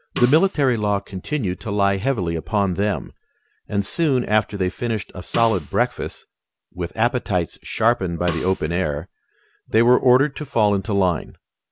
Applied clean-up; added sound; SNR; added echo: none; Snare drum; 15 dB; none.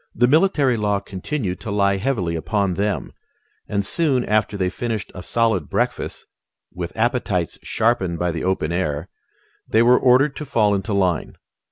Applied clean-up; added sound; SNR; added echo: none; none; none; none.